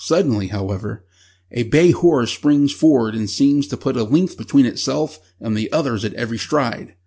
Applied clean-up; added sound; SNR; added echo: none; none; none; none.